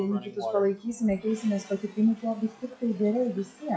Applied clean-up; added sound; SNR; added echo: classical method WPE with log-MMSE.